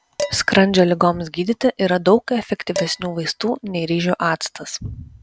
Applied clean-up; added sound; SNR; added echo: none; Dishes, pots, and pans; 15 dB; none.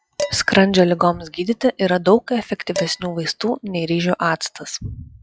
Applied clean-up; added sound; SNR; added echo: classical method log-MMSE.